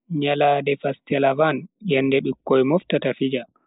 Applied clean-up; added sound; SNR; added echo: neural mask model Resemble Enhance denoiser.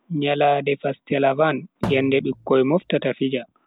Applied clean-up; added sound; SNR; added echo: none; Thump, thud; 13 dB; none.